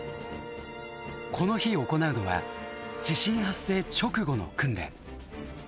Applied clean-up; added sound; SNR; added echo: none; none; none; none.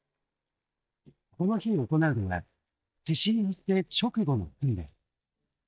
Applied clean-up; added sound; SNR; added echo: neural mask model DeepFilterNet 3.